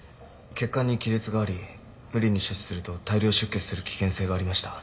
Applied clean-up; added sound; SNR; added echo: none; none; none; reverberation time 2.5 s.